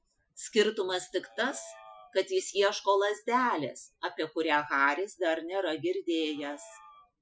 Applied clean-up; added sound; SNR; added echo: classical method Wiener filter.